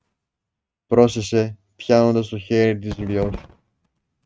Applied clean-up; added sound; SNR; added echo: neural mask model RNNoise.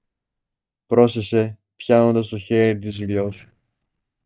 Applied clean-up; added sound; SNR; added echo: neural mask model DeepFilterNet 3.